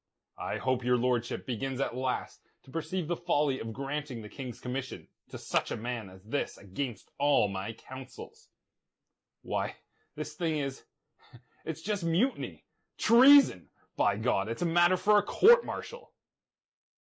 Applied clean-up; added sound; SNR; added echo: neural mask model Resemble Enhance denoiser.